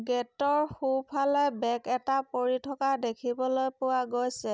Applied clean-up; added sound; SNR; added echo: none; none; none; none.